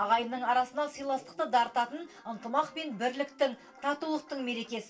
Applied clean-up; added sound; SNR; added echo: none; none; none; reverberation time 0.2 s.